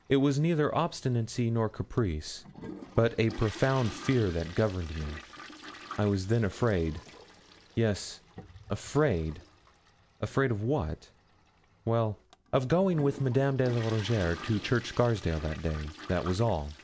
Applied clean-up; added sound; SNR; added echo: none; Toilet flush; 18 dB; none.